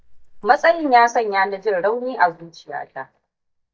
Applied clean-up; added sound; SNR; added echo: neural mask model DeepFilterNet 3.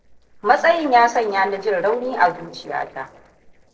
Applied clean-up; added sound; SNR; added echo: neural separator model SepFormer DNS4.